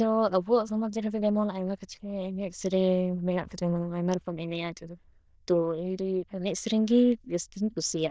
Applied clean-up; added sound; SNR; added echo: neural diffusion model UNIVERSE++.